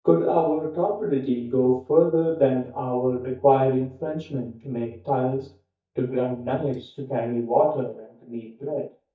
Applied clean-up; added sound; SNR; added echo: neural mask model DeepFilterNet 3.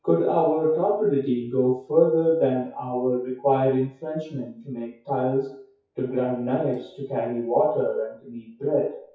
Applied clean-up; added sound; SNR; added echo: classical method WPE with log-MMSE.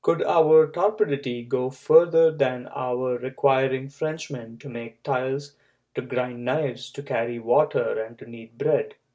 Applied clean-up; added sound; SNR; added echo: none; none; none; none.